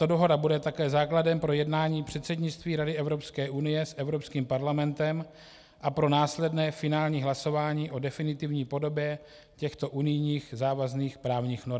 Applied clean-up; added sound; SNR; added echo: none; none; none; none.